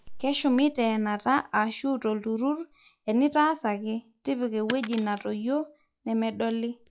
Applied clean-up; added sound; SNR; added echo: classical method log-MMSE.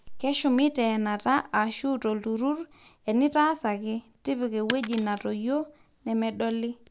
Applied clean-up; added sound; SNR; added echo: none; Shatter; 14 dB; none.